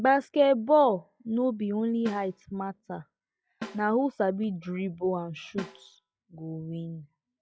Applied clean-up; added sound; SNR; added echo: classical method log-MMSE.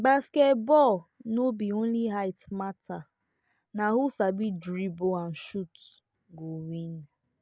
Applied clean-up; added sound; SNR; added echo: none; none; none; none.